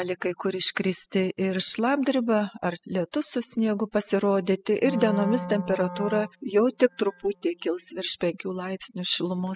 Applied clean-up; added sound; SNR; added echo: classical method spectral subtraction.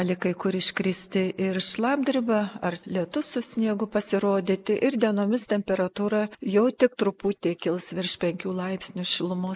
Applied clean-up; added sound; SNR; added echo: neural mask model Resemble Enhance denoiser.